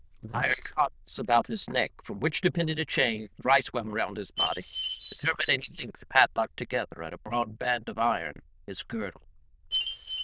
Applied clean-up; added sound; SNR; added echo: neural diffusion model UNIVERSE++.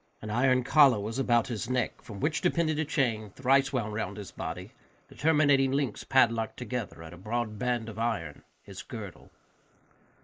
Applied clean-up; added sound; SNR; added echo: neural mask model Resemble Enhance denoiser.